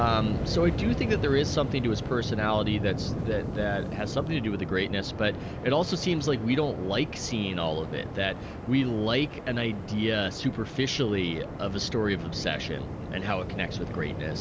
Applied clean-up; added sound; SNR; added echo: none; Waves, surf; 5 dB; none.